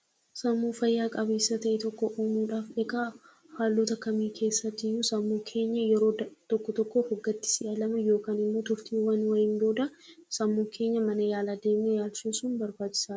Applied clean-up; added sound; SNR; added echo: none; none; none; none.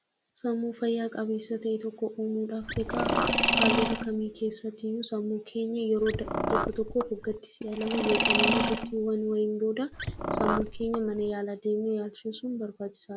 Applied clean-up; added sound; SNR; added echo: none; Car + Mechanisms; -1 dB; none.